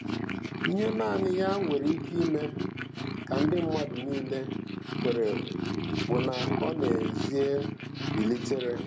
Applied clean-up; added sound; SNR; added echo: none; Purr; 2 dB; none.